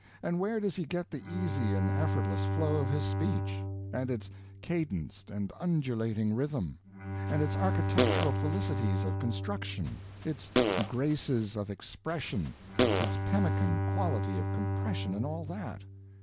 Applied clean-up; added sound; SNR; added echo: none; Fart + Bowed string instrument; -1 dB; none.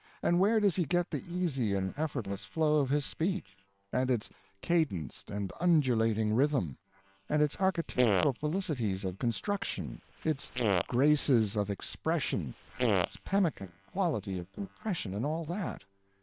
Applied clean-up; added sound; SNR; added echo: neural separator model SepFormer WHAM!.